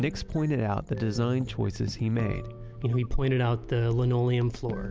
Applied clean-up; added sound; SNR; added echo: none; none; none; none.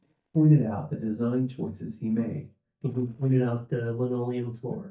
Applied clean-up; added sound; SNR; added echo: neural mask model DeepFilterNet 3.